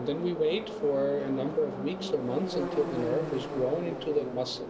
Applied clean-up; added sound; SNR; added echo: none; Subway, metro, underground; 6 dB; none.